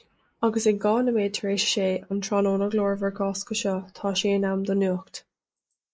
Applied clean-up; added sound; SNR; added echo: neural mask model Resemble Enhance denoiser.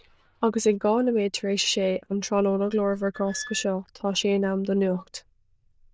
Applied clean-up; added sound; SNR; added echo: neural diffusion model UNIVERSE++.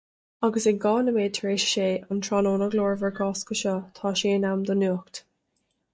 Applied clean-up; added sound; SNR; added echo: neural mask model DeepFilterNet 3.